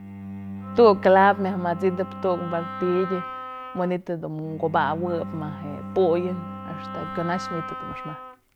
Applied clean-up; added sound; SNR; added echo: none; Wind instrument, woodwind instrument + Bowed string instrument; 11 dB; none.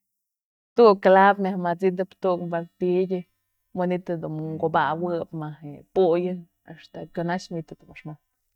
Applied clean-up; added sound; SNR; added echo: neural mask model DeepFilterNet 3.